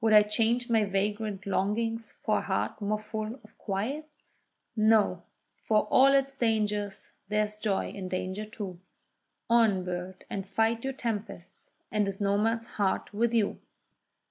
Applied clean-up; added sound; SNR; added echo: none; none; none; none.